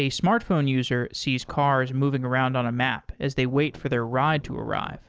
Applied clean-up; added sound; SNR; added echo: neural separator model SepFormer DNS4.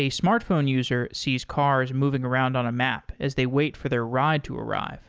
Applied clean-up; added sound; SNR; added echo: none; none; none; none.